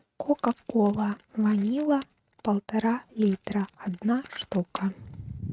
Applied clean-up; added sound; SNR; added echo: neural mask model RNNoise.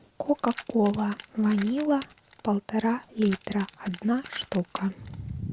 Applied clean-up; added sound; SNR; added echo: none; Keys jangling; 19 dB; none.